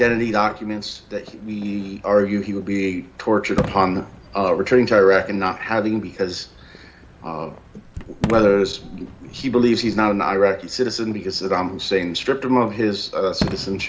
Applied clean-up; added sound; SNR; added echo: none; Fireworks; 14 dB; none.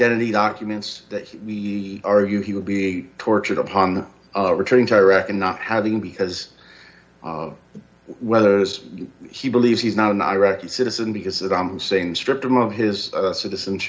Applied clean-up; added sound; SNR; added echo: none; none; none; none.